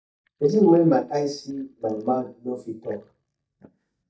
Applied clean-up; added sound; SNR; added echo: neural mask model DeepFilterNet 3.